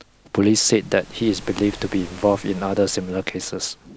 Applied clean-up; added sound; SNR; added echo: none; Waves, surf; 20 dB; none.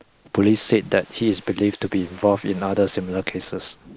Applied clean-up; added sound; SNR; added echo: neural mask model Resemble Enhance denoiser.